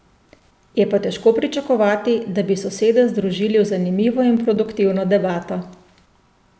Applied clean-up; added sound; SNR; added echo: none; none; none; none.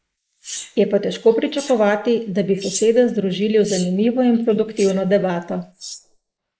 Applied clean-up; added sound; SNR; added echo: neural mask model Resemble Enhance denoiser.